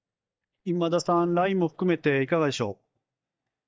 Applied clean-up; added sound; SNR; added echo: neural mask model DeepFilterNet 3.